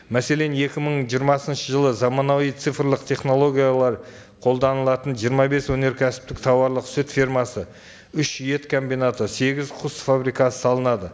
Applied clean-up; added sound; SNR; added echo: none; none; none; none.